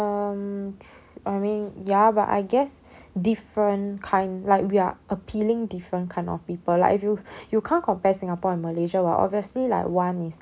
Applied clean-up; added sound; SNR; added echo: none; none; none; none.